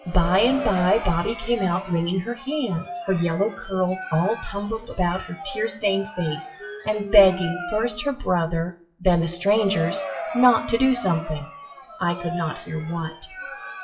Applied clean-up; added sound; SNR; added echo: classical method WPE with log-MMSE.